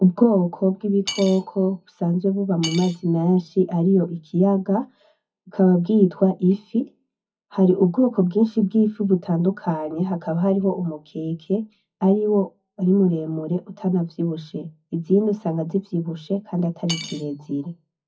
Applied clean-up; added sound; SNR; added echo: classical method WPE with log-MMSE.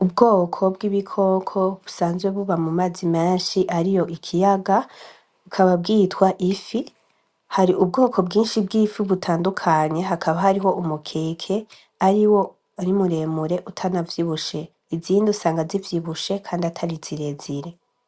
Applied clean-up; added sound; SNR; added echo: none; none; none; none.